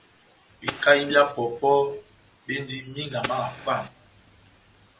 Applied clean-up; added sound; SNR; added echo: none; Fire; 14 dB; none.